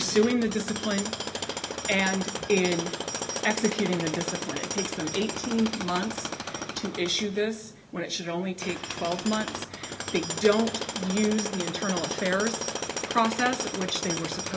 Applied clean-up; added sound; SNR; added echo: none; Tools; 5 dB; none.